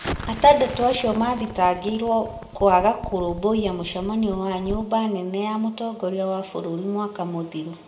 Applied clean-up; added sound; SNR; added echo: none; Explosion; 14 dB; reverberation time 0.6 s.